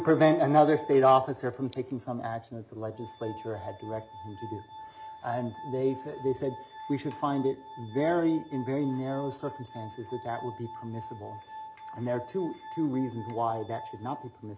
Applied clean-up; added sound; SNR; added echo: none; Glass; 15 dB; none.